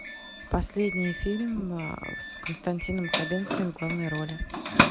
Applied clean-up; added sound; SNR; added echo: none; Doorbell; 1 dB; none.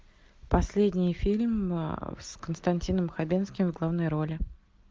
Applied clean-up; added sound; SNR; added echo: none; none; none; none.